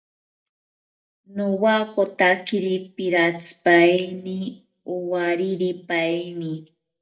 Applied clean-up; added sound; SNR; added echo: neural mask model DeepFilterNet 3.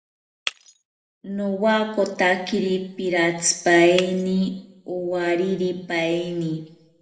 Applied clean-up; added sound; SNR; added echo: none; Shatter; 19 dB; reverberation time 0.8 s.